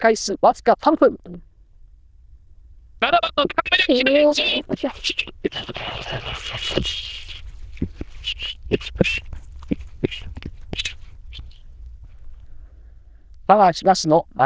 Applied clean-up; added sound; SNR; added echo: neural diffusion model UNIVERSE++.